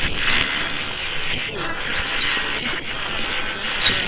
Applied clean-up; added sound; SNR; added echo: neural separator model SepFormer WHAM!.